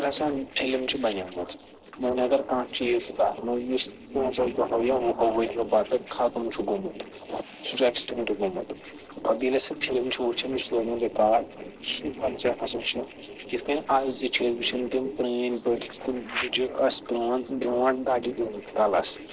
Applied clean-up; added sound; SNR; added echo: neural separator model SepFormer DNS4.